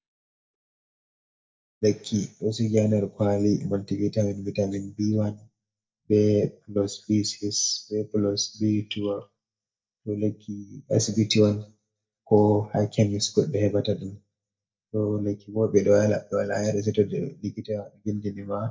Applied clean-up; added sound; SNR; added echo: neural mask model DeepFilterNet 3.